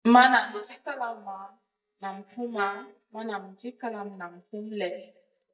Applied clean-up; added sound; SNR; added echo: neural mask model DeepFilterNet 3.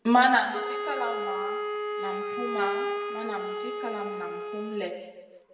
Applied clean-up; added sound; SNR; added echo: none; Wind instrument, woodwind instrument; 3 dB; reverberation time 1.3 s.